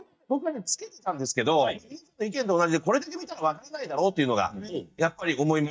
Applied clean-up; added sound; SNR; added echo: neural mask model DeepFilterNet 3.